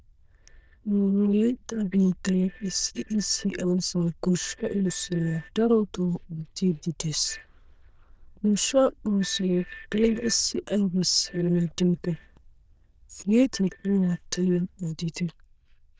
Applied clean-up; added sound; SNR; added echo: neural diffusion model UNIVERSE++.